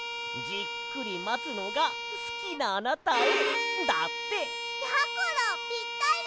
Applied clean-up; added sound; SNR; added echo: none; Bowed string instrument; 2 dB; none.